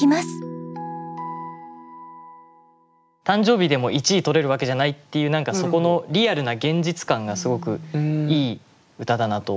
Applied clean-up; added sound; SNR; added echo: none; none; none; none.